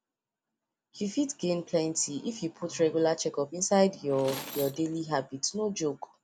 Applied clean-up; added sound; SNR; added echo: none; Screech + Tools; 12 dB; none.